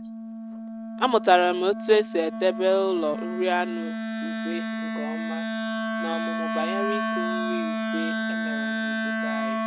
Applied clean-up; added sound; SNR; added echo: neural mask model RNNoise.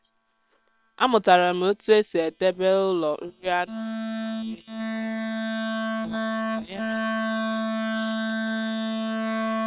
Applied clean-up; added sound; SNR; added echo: neural separator model SepFormer WHAM!.